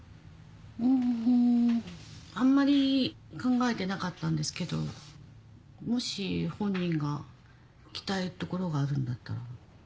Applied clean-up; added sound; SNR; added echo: none; none; none; none.